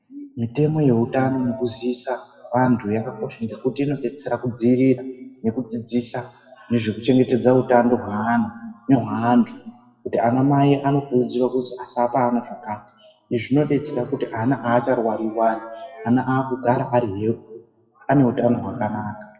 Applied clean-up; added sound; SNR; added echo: classical method WPE with log-MMSE.